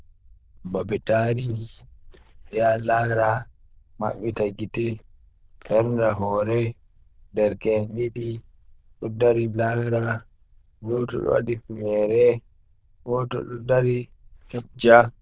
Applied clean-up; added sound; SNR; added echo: neural diffusion model UNIVERSE++.